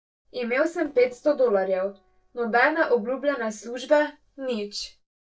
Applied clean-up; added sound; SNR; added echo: neural separator model SepFormer DNS4.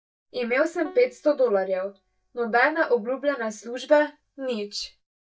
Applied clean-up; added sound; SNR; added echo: neural mask model DeepFilterNet 3.